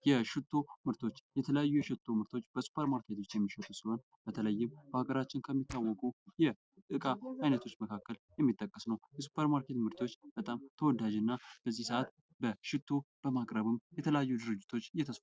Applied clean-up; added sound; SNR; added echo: neural separator model SepFormer DNS4.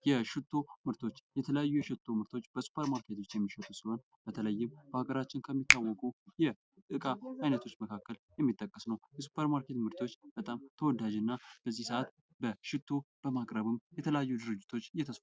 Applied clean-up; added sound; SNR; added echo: none; Finger snapping; 0 dB; none.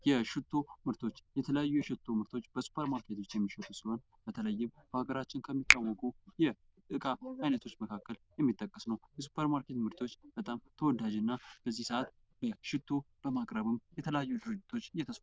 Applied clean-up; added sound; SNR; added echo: neural diffusion model UNIVERSE++.